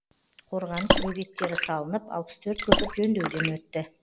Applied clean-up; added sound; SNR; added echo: none; Water / Splash, splatter; -2 dB; none.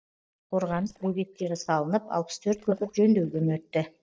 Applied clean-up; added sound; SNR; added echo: neural mask model DeepFilterNet 3.